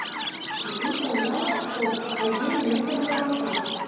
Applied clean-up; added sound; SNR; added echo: none; Chirp, tweet; 3 dB; reverberation time 2.2 s.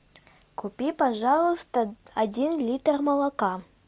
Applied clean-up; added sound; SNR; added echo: none; none; none; none.